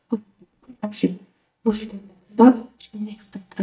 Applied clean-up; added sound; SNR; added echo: neural mask model DeepFilterNet 3.